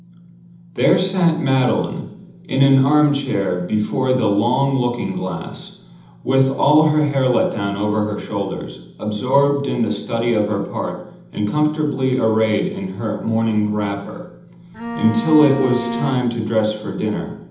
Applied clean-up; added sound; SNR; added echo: none; Bowed string instrument; 7 dB; reverberation time 0.8 s.